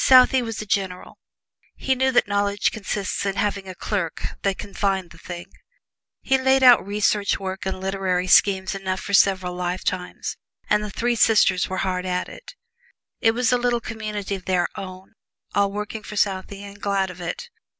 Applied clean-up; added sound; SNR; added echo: none; none; none; none.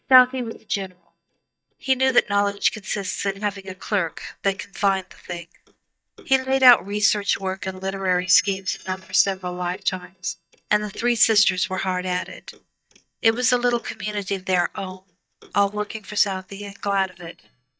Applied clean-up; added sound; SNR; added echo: neural mask model DeepFilterNet 3.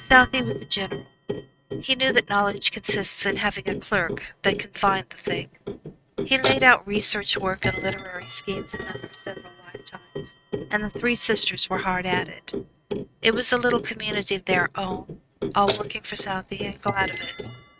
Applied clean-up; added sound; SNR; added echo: neural mask model RNNoise.